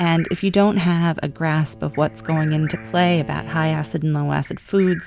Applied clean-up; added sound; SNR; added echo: none; Bird vocalization, bird call, bird song + Bowed string instrument; 18 dB; none.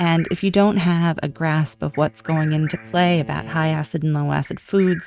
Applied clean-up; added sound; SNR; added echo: neural mask model RNNoise.